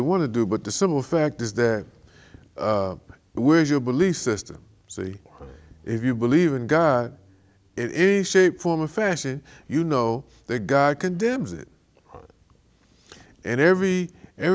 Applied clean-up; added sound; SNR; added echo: none; none; none; none.